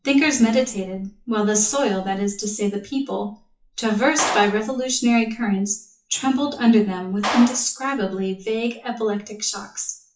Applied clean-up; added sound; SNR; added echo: classical method WPE with log-MMSE.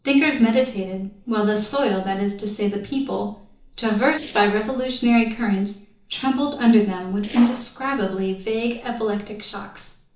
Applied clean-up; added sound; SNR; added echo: neural separator model SepFormer DNS4.